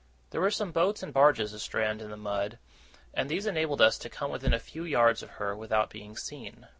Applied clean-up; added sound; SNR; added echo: none; none; none; none.